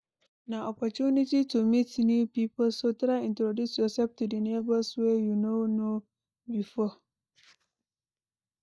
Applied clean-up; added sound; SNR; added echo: neural mask model DeepFilterNet 3.